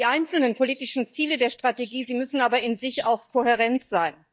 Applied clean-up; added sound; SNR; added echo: neural mask model DeepFilterNet 3.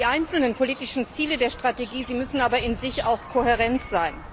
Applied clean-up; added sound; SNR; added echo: none; Bird vocalization, bird call, bird song; 12 dB; none.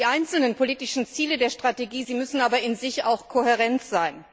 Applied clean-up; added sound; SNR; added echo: none; none; none; none.